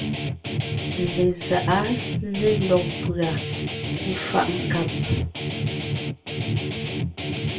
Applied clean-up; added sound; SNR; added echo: none; Guitar; 0 dB; reverberation time 0.1 s.